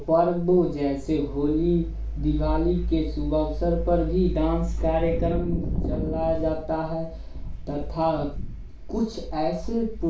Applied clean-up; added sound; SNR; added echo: none; none; none; reverberation time 0.3 s.